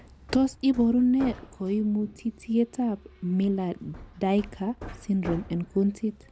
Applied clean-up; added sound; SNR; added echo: none; Hammer; 17 dB; none.